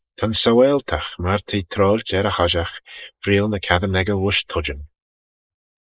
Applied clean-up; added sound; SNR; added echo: neural mask model Resemble Enhance denoiser.